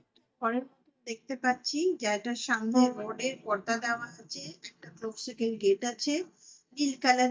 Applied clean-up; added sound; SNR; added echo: neural mask model DeepFilterNet 3.